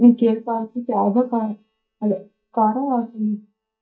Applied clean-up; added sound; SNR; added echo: neural mask model DeepFilterNet 3.